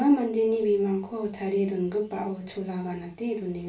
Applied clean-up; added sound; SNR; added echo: none; none; none; reverberation time 0.2 s.